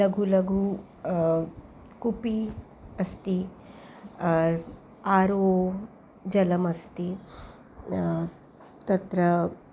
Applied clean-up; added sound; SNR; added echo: none; none; none; none.